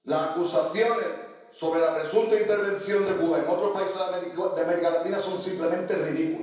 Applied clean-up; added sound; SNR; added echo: none; none; none; reverberation time 0.9 s.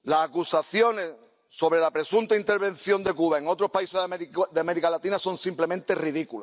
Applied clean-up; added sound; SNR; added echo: none; none; none; none.